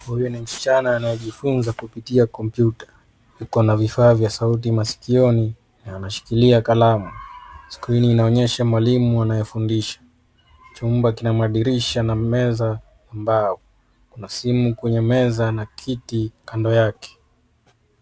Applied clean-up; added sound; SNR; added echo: none; none; none; none.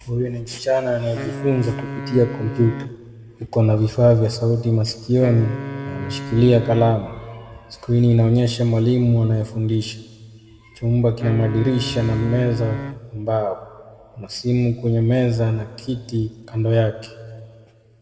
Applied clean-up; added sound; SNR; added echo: none; Wind instrument, woodwind instrument; 12 dB; reverberation time 1.6 s.